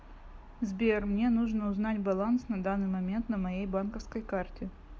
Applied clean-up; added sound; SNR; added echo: none; none; none; none.